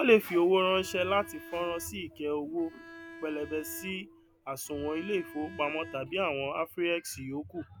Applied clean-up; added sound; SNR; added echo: none; Bowed string instrument; 18 dB; none.